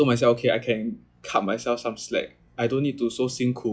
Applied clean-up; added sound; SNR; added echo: classical method log-MMSE.